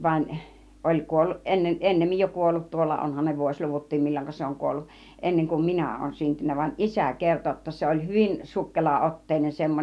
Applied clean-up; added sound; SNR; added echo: none; none; none; none.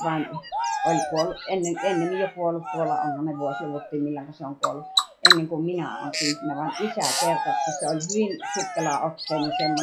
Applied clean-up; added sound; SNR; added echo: classical method log-MMSE.